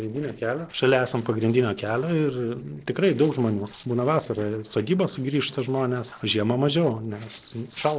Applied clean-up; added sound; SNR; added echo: neural separator model SepFormer DNS4.